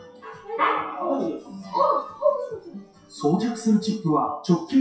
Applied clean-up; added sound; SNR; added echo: classical method WPE with log-MMSE.